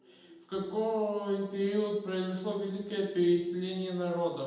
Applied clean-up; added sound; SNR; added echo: none; none; none; reverberation time 0.9 s.